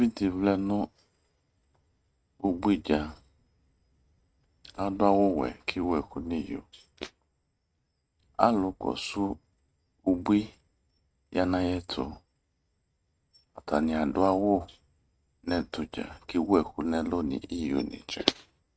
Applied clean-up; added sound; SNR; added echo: neural mask model RNNoise.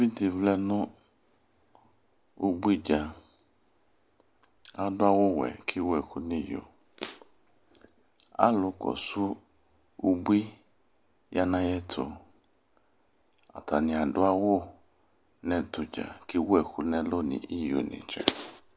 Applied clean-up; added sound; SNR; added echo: none; none; none; none.